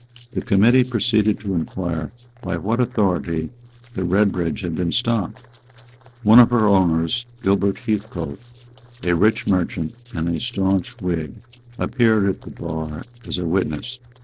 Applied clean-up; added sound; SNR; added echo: neural separator model SepFormer DNS4.